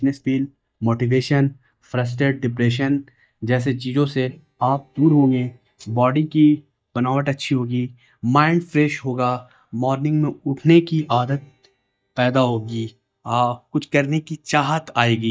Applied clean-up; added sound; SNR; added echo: neural mask model DeepFilterNet 3.